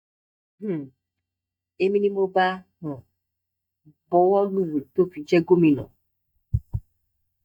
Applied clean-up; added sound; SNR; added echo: neural mask model DeepFilterNet 3.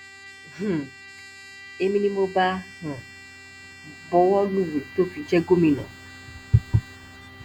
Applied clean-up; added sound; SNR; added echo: none; Trumpet; 19 dB; none.